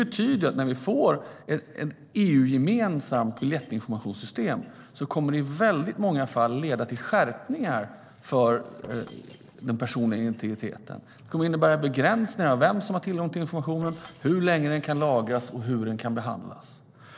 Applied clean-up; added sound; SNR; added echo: neural separator model SepFormer DNS4.